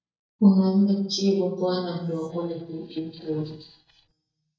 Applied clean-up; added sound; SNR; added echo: neural mask model DeepFilterNet 3.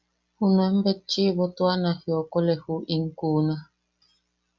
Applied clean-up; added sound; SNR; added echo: none; none; none; none.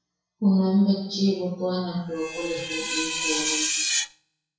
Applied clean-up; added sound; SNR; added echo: classical method WPE with log-MMSE.